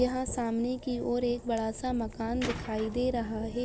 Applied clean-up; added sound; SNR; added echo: none; Tools; 11 dB; none.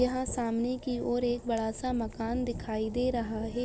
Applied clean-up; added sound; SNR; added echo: none; none; none; none.